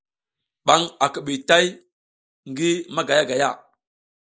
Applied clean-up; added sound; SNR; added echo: neural mask model Resemble Enhance denoiser.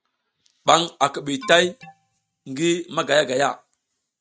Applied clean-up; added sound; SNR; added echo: neural mask model RNNoise.